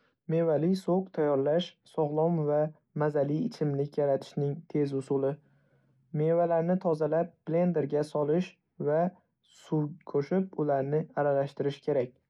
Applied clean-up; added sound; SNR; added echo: none; none; none; none.